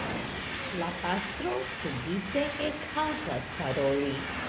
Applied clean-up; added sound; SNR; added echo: none; Train; 4 dB; none.